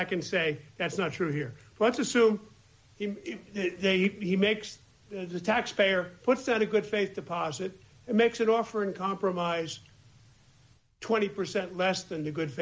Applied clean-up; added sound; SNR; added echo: none; none; none; none.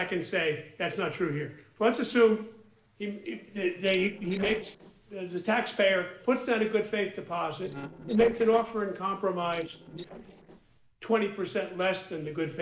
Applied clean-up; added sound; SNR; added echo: neural separator model SepFormer DNS4.